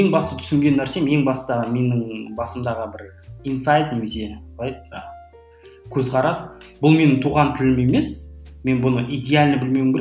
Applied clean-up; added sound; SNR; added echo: none; none; none; none.